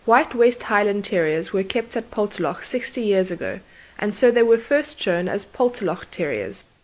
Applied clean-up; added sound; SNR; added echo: none; none; none; none.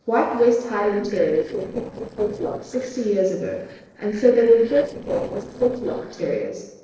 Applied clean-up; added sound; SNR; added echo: neural separator model SepFormer DNS4.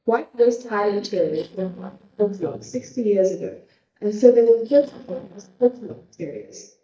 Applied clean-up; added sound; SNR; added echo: neural mask model DeepFilterNet 3.